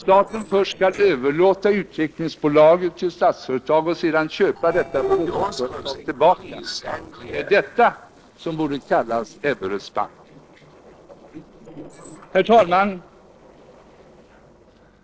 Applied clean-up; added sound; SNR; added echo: neural separator model SepFormer DNS4.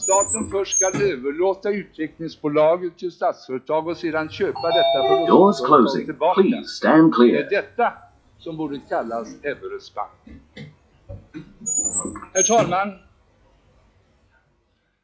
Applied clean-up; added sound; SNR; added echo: classical method log-MMSE.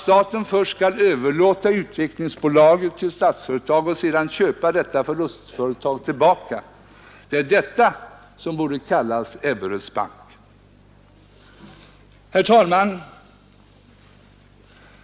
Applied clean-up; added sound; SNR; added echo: none; none; none; none.